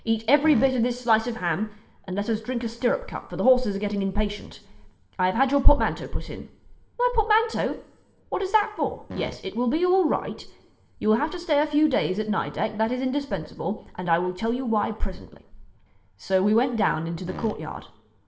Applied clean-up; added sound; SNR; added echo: none; Fart; 13 dB; reverberation time 0.7 s.